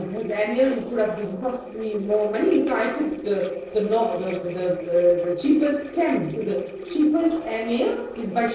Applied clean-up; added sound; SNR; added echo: neural separator model SepFormer DNS4.